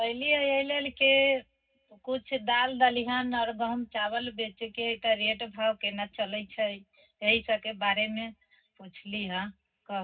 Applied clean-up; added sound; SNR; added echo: none; none; none; reverberation time 0.4 s.